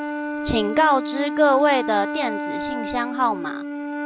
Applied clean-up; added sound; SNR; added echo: none; Wind instrument, woodwind instrument; 5 dB; none.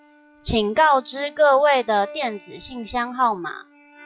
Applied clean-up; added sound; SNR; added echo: classical method log-MMSE.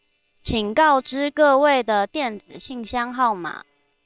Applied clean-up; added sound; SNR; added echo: neural separator model SepFormer WHAM!.